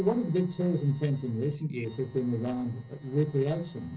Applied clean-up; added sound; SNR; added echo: neural separator model SepFormer DNS4.